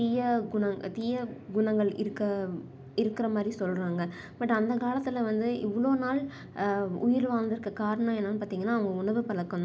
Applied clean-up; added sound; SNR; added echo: none; none; none; none.